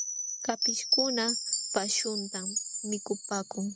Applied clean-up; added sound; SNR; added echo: none; Chime; -1 dB; none.